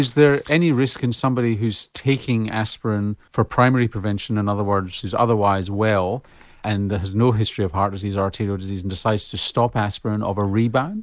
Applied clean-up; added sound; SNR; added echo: none; none; none; none.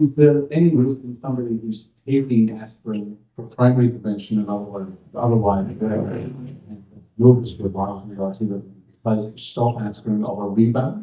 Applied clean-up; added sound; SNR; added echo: neural mask model DeepFilterNet 3.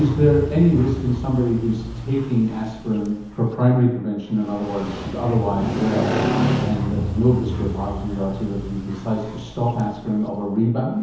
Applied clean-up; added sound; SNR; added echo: none; Motorcycle; 6 dB; reverberation time 1.0 s.